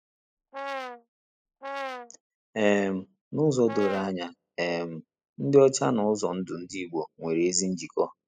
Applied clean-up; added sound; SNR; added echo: classical method spectral subtraction.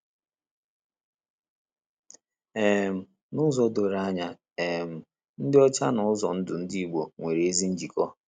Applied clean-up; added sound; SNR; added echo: none; none; none; none.